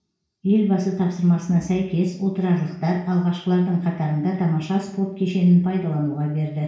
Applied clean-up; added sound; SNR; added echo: none; none; none; reverberation time 0.6 s.